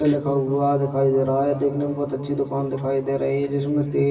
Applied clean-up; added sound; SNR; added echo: none; none; none; reverberation time 2.4 s.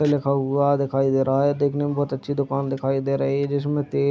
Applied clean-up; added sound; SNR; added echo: none; none; none; none.